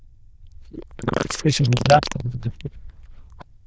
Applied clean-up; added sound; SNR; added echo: neural diffusion model UNIVERSE++.